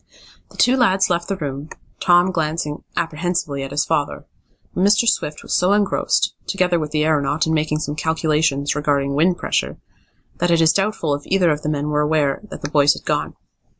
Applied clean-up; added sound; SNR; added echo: none; none; none; none.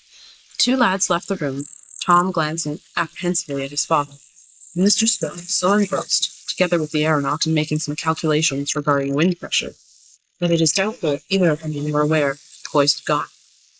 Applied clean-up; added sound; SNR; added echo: neural mask model Resemble Enhance denoiser.